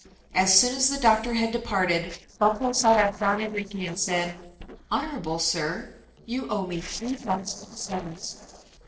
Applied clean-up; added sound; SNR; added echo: neural separator model SepFormer DNS4.